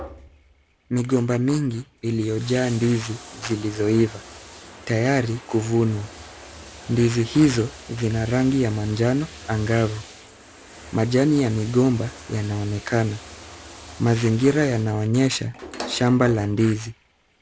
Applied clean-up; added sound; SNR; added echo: none; Bathtub (filling or washing); 18 dB; none.